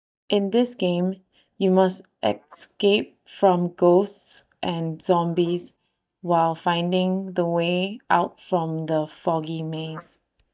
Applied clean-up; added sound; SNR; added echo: neural mask model DeepFilterNet 3.